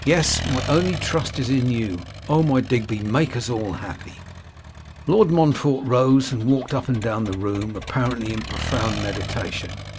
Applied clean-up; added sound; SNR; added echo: none; Accelerating, revving, vroom; 11 dB; none.